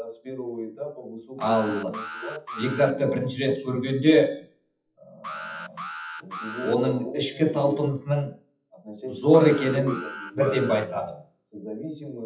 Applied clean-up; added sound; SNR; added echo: classical method WPE with log-MMSE.